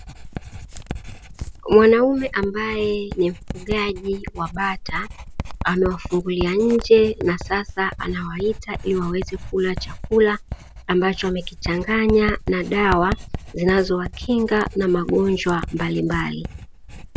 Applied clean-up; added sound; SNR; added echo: none; Writing; 11 dB; none.